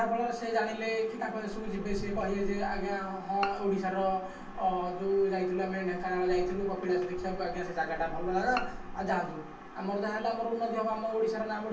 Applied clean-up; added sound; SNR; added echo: none; Bowed string instrument; 14 dB; reverberation time 0.3 s.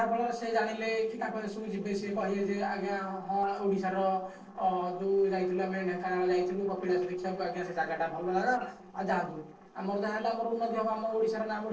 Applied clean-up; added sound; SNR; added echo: neural separator model SepFormer DNS4.